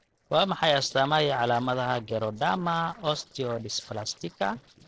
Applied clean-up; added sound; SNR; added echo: neural separator model SepFormer DNS4.